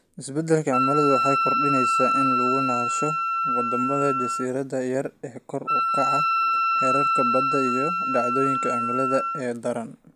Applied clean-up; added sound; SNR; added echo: none; Wind instrument, woodwind instrument; -3 dB; none.